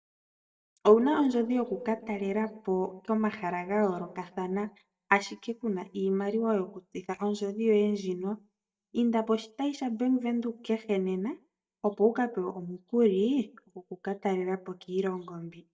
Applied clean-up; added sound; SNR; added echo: neural mask model DeepFilterNet 3.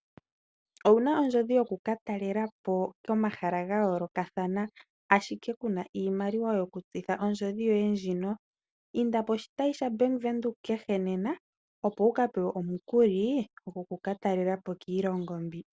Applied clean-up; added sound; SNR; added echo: none; none; none; none.